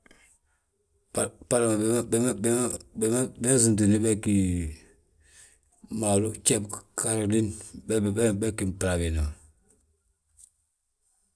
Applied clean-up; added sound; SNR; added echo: none; none; none; none.